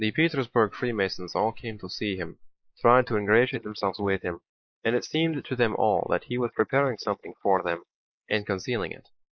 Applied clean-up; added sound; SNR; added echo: neural mask model Resemble Enhance denoiser.